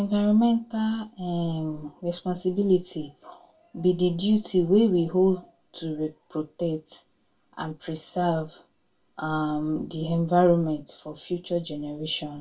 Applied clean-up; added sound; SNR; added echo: none; none; none; reverberation time 0.2 s.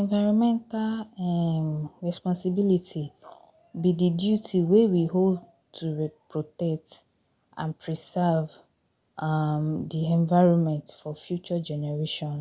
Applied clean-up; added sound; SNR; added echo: none; none; none; none.